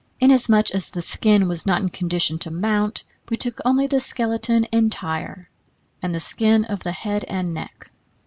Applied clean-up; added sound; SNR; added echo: none; none; none; none.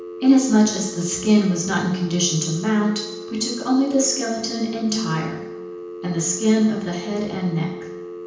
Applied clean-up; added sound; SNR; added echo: none; Telephone; 13 dB; reverberation time 0.9 s.